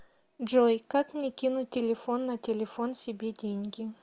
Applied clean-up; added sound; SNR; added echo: none; none; none; none.